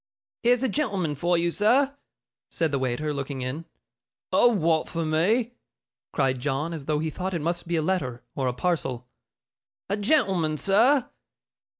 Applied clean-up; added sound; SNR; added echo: none; none; none; none.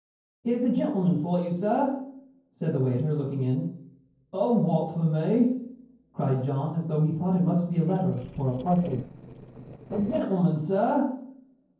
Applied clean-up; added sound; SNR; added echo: neural separator model SepFormer DNS4.